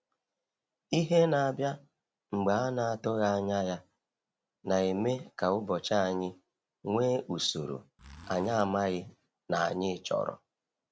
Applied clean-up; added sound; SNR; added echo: none; Zipper (clothing); 19 dB; none.